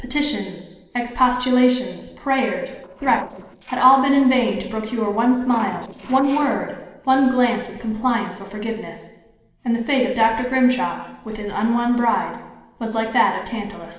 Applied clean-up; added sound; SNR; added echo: neural separator model SepFormer DNS4.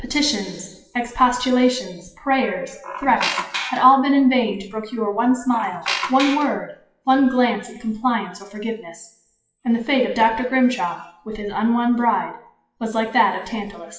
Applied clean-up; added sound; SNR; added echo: classical method WPE with log-MMSE.